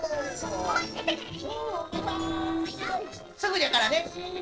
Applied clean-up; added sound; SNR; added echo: neural separator model SepFormer DNS4.